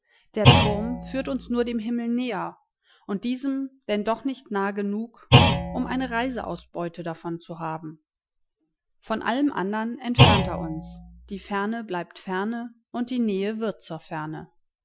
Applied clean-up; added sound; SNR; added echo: classical method Wiener filter.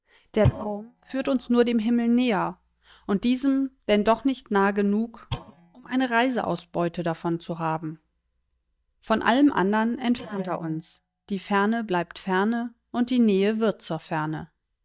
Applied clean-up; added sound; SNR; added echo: neural mask model DeepFilterNet 3.